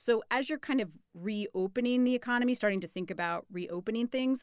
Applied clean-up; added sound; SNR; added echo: none; none; none; none.